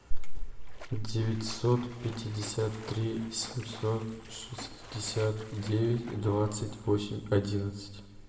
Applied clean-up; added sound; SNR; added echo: none; Splash, splatter; 20 dB; reverberation time 1.2 s.